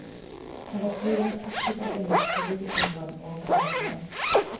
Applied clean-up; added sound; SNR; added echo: none; Zipper (clothing); -4 dB; reverberation time 0.9 s.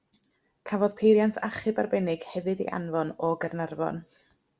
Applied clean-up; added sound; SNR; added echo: none; none; none; none.